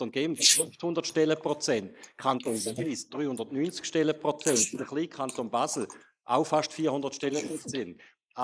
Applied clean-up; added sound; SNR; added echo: neural mask model Resemble Enhance denoiser.